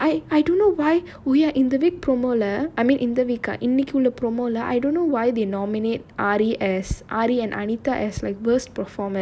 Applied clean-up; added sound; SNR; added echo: none; none; none; none.